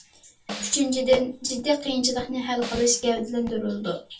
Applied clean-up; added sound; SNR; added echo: none; Snare drum; 15 dB; reverberation time 0.2 s.